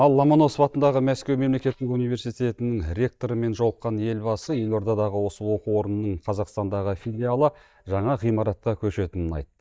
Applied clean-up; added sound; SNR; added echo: neural mask model DeepFilterNet 3.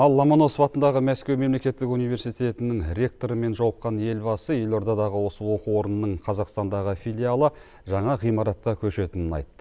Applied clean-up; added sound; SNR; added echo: none; none; none; none.